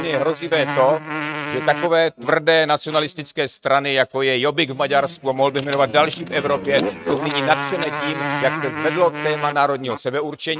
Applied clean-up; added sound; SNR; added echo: neural mask model RNNoise.